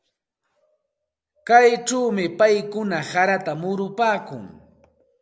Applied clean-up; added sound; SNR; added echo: none; none; none; none.